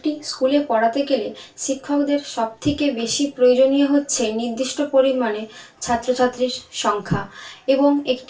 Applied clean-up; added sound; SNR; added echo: none; none; none; reverberation time 0.3 s.